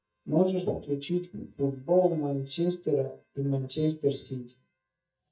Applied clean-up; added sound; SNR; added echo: neural mask model DeepFilterNet 3.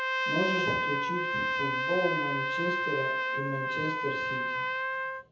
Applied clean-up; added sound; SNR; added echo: none; Trumpet; -4 dB; reverberation time 0.7 s.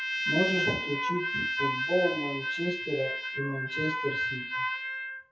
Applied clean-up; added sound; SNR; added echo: classical method WPE with log-MMSE.